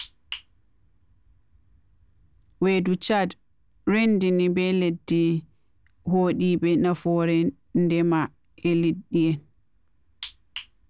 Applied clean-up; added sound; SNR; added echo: none; none; none; none.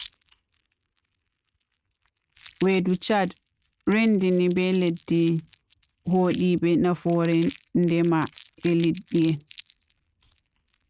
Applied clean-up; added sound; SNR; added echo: neural mask model RNNoise.